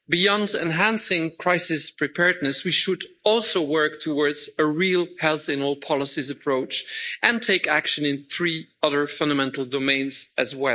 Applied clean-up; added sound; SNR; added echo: neural mask model Resemble Enhance denoiser.